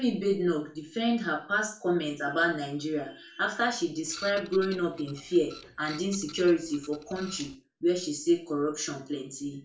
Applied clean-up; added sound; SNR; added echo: none; Printer; 17 dB; reverberation time 0.3 s.